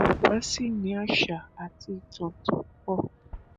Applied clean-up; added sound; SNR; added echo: none; Fireworks; 15 dB; none.